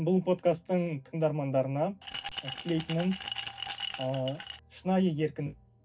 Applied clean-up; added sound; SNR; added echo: none; Glass; 9 dB; reverberation time 0.4 s.